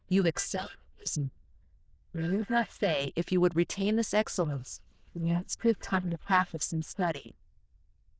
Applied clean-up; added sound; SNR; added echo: neural diffusion model UNIVERSE++.